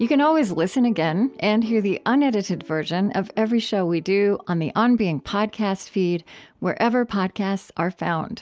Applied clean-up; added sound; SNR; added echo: none; none; none; none.